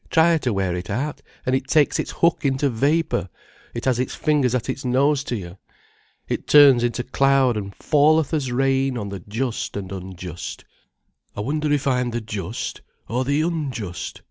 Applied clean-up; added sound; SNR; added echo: none; none; none; none.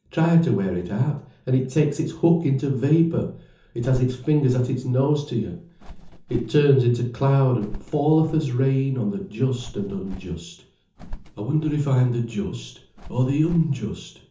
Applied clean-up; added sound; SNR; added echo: none; Bird; 17 dB; reverberation time 0.6 s.